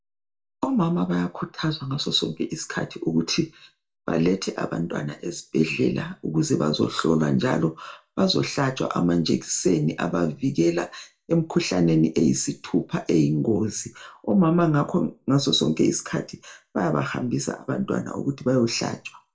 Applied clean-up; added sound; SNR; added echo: none; none; none; reverberation time 0.2 s.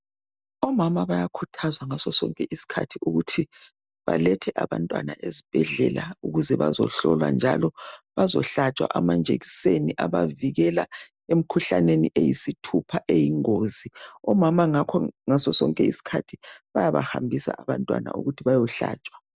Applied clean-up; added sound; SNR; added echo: none; none; none; none.